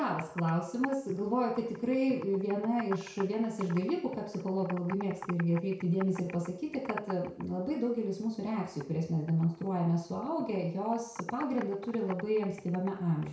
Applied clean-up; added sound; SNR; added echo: none; Computer keyboard; 16 dB; reverberation time 0.6 s.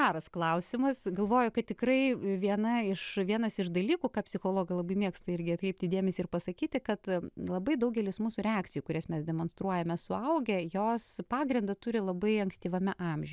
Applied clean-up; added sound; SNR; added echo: none; none; none; none.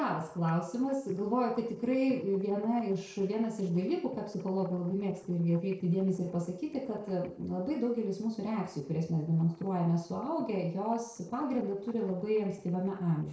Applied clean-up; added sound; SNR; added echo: neural separator model SepFormer DNS4.